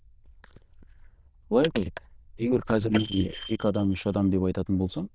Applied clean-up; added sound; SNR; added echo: neural diffusion model UNIVERSE++.